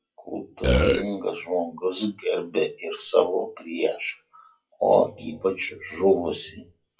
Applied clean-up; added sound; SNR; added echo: classical method WPE with log-MMSE.